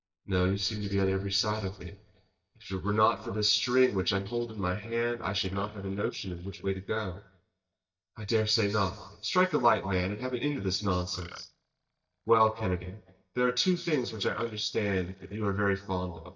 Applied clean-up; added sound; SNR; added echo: neural mask model DeepFilterNet 3.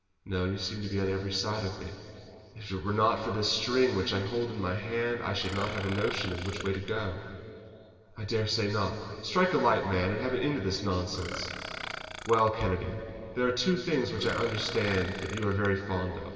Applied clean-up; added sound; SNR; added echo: none; Burping, eructation; 10 dB; reverberation time 2.6 s.